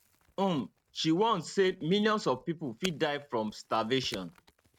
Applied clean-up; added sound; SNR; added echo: neural mask model RNNoise.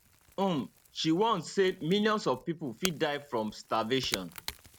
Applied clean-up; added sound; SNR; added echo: none; Crack / Crackle; 14 dB; none.